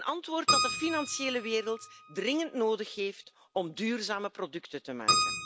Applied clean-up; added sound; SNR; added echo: none; Keyboard (musical); 1 dB; none.